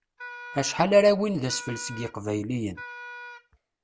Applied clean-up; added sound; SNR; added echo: none; Wind instrument, woodwind instrument; 16 dB; none.